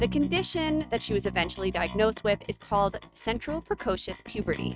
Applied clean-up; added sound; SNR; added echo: neural mask model RNNoise.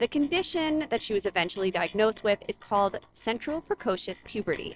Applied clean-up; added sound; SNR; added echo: neural separator model SepFormer DNS4.